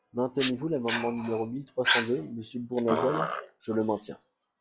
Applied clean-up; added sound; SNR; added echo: classical method log-MMSE.